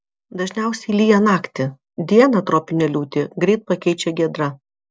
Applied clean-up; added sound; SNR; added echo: none; none; none; none.